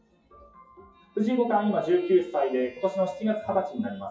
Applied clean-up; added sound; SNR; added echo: classical method WPE with log-MMSE.